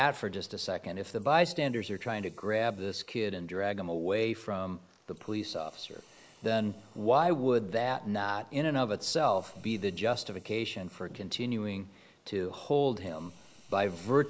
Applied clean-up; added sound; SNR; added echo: neural mask model Resemble Enhance denoiser.